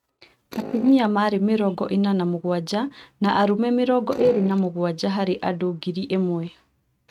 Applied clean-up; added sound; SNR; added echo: neural mask model RNNoise.